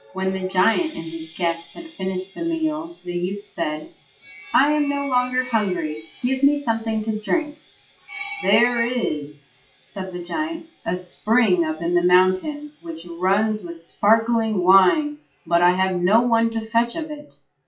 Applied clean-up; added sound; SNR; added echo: classical method WPE with log-MMSE.